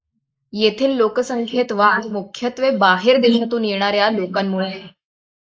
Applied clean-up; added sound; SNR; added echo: neural mask model Resemble Enhance denoiser.